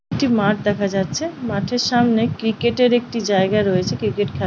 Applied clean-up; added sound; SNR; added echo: none; none; none; none.